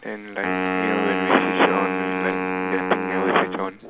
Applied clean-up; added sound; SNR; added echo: none; Wind instrument, woodwind instrument; 0 dB; none.